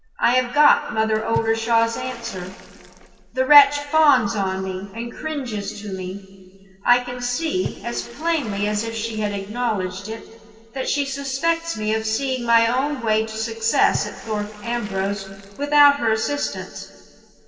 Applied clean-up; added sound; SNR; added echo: none; Water / Splash, splatter; 19 dB; reverberation time 2.5 s.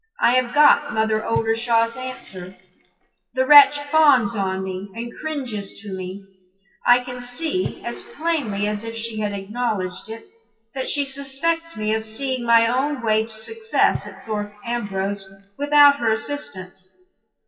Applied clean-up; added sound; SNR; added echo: classical method WPE with log-MMSE.